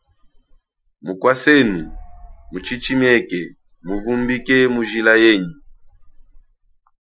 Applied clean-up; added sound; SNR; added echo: classical method Wiener filter.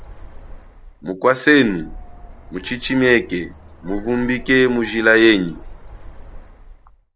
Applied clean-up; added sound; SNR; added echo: none; Bird; 17 dB; none.